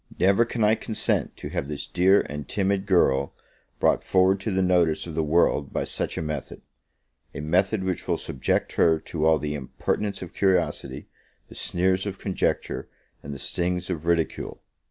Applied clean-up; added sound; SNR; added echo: none; none; none; none.